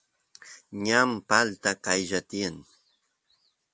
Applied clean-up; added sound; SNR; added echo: none; none; none; none.